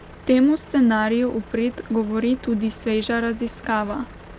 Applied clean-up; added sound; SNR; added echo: none; Truck; 20 dB; none.